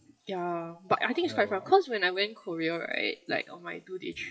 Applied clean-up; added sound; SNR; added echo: classical method WPE with log-MMSE.